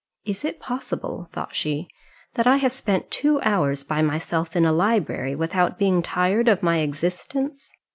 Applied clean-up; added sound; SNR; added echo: none; none; none; none.